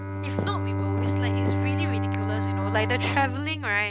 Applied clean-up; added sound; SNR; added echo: none; Bowed string instrument; -4 dB; none.